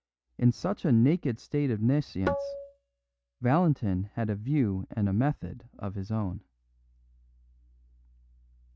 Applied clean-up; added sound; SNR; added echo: neural mask model RNNoise.